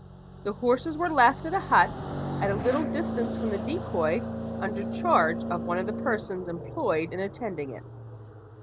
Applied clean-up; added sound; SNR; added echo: none; Car passing by; 6 dB; none.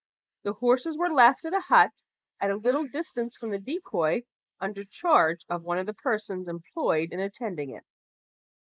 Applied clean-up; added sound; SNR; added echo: neural mask model Resemble Enhance denoiser.